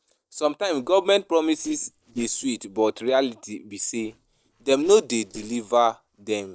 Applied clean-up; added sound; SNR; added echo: neural separator model SepFormer DNS4.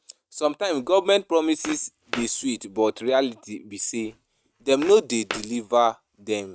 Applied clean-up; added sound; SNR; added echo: neural mask model RNNoise.